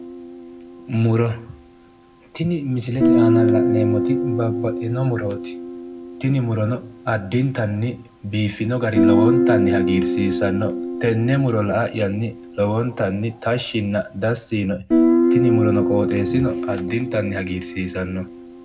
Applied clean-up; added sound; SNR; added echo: none; Guitar; 0 dB; reverberation time 0.3 s.